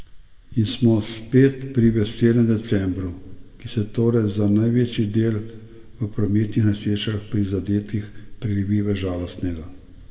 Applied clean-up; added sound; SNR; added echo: none; none; none; reverberation time 1.2 s.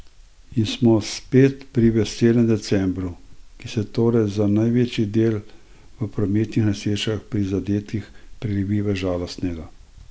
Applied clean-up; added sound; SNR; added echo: none; none; none; none.